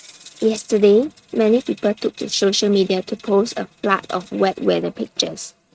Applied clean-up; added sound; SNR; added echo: neural mask model RNNoise.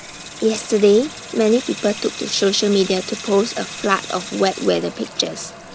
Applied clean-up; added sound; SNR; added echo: none; Sink (filling or washing) / Water tap, faucet; 13 dB; none.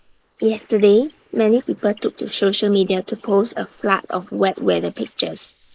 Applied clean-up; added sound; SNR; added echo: neural mask model Resemble Enhance denoiser.